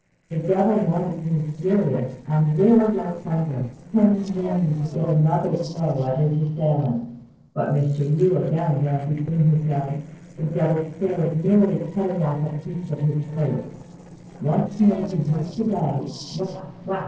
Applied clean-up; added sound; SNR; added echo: neural separator model SepFormer DNS4.